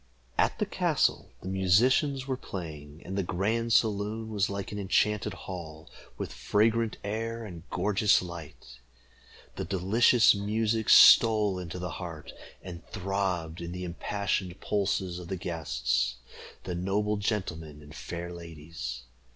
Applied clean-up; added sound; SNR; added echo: none; none; none; none.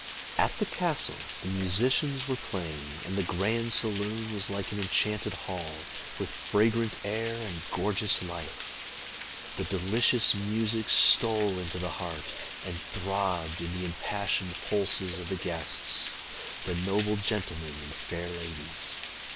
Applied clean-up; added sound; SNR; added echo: none; Water; 5 dB; none.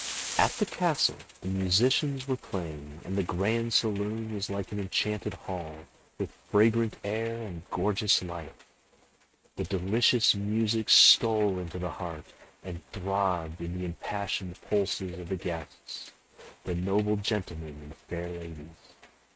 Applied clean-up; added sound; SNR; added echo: neural mask model RNNoise.